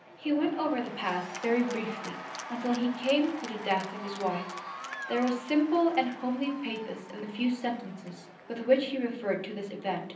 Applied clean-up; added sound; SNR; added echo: none; Applause / Cheering; 13 dB; reverberation time 0.6 s.